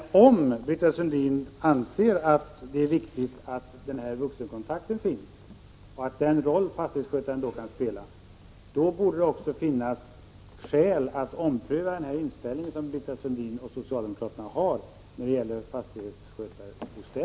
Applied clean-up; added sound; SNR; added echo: none; none; none; none.